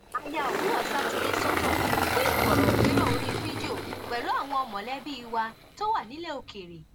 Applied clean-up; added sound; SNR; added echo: none; Engine; -4 dB; none.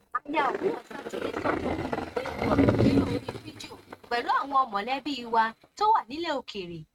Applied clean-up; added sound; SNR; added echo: neural mask model RNNoise.